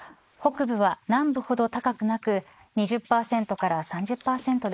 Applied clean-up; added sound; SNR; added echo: neural mask model Resemble Enhance denoiser.